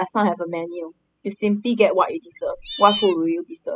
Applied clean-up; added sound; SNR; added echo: classical method spectral subtraction.